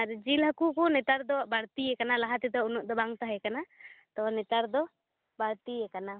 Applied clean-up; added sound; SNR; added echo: none; none; none; none.